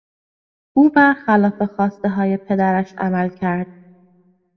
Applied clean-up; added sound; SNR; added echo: none; none; none; reverberation time 0.4 s.